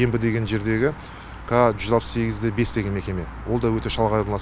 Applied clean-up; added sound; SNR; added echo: none; none; none; none.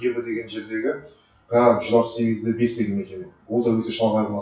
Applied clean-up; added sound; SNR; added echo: classical method WPE with log-MMSE.